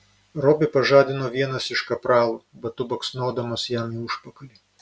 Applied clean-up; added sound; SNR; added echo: none; none; none; none.